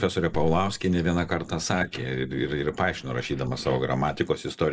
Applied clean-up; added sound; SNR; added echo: neural mask model Resemble Enhance denoiser.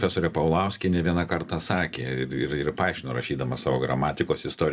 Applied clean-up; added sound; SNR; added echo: none; none; none; none.